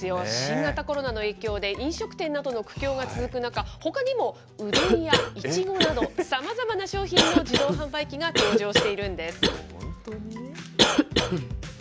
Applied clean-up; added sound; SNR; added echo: none; Cough; -2 dB; none.